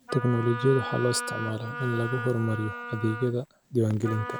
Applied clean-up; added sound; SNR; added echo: none; Wind instrument, woodwind instrument; 9 dB; none.